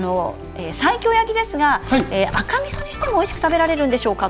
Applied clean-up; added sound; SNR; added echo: none; Tearing; 15 dB; none.